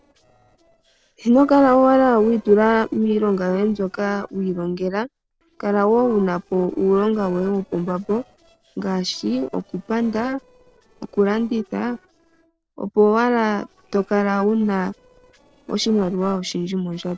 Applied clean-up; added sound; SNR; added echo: neural separator model SepFormer DNS4.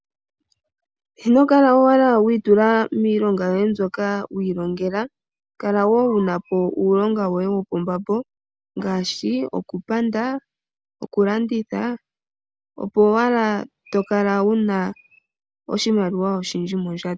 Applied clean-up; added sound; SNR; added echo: none; none; none; none.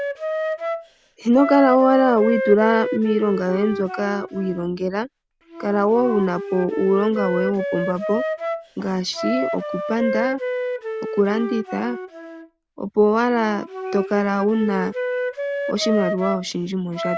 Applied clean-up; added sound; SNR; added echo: none; Wind instrument, woodwind instrument; 6 dB; none.